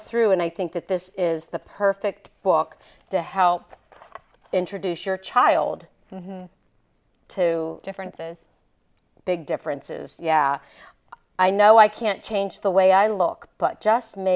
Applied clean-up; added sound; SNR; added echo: none; none; none; none.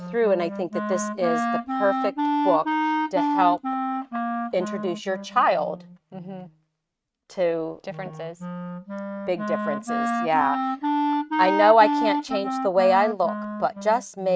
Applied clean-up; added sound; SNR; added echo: neural mask model RNNoise.